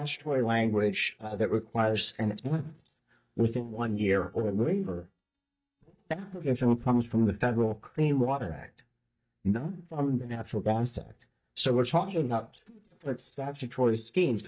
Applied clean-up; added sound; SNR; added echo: neural mask model DeepFilterNet 3.